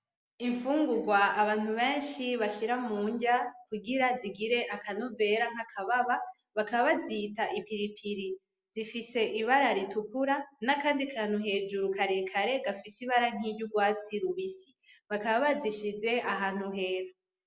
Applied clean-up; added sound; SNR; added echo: none; none; none; none.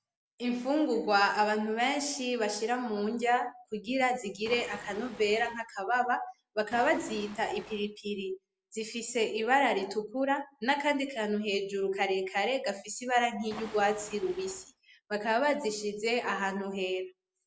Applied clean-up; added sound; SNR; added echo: none; Waves, surf; 16 dB; none.